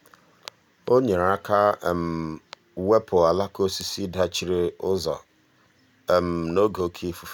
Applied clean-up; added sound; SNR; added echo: none; none; none; none.